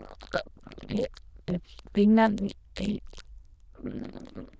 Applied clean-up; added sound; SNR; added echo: neural diffusion model UNIVERSE++.